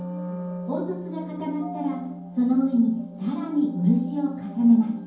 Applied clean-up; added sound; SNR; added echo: none; Wind instrument, woodwind instrument; 12 dB; reverberation time 0.9 s.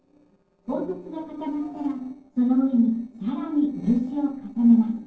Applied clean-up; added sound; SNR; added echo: neural separator model SepFormer DNS4.